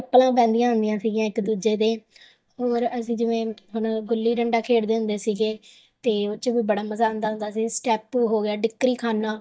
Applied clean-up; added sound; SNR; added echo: neural mask model DeepFilterNet 3.